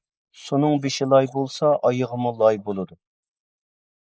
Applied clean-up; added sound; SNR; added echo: neural mask model Resemble Enhance denoiser.